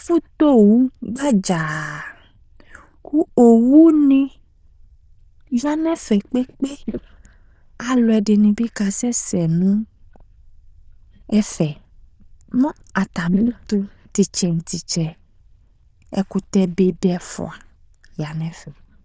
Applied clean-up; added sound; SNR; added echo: neural diffusion model UNIVERSE++.